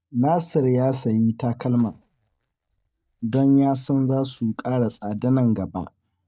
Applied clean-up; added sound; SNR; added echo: neural mask model DeepFilterNet 3.